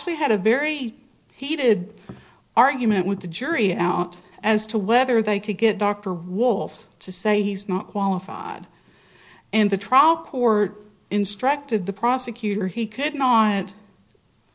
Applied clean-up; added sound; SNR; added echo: none; none; none; none.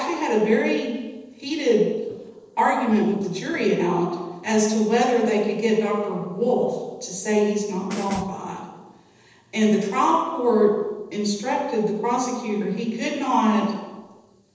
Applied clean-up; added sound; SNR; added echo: neural separator model SepFormer DNS4.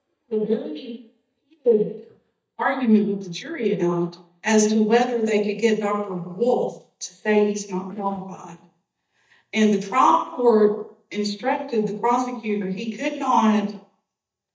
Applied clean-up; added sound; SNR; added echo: neural mask model DeepFilterNet 3.